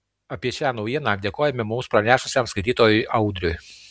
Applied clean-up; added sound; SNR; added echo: none; none; none; none.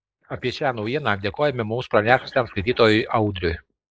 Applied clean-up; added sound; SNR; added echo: neural mask model Resemble Enhance denoiser.